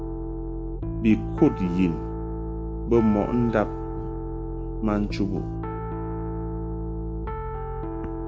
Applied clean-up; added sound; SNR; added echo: none; Piano; 3 dB; none.